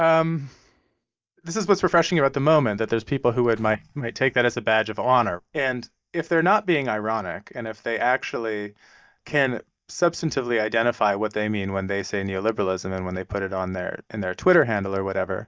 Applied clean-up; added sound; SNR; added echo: neural mask model DeepFilterNet 3.